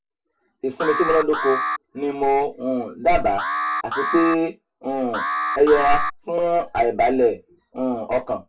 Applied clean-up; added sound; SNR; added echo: none; Alarm; 5 dB; reverberation time 0.2 s.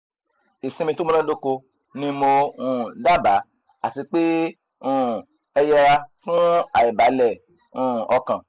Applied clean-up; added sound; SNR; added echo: none; none; none; none.